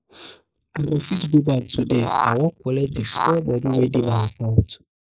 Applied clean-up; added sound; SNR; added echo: neural mask model Resemble Enhance denoiser.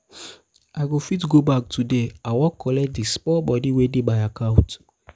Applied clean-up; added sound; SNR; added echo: none; none; none; none.